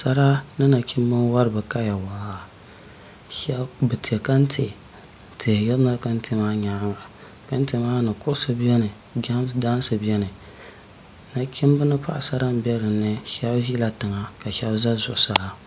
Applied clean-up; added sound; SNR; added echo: none; none; none; none.